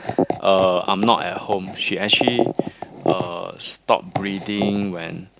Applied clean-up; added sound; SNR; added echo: none; none; none; none.